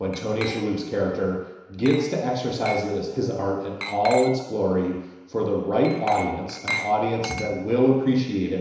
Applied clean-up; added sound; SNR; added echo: none; Glass; 13 dB; reverberation time 1.0 s.